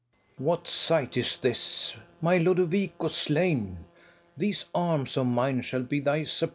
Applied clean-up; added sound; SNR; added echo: none; none; none; none.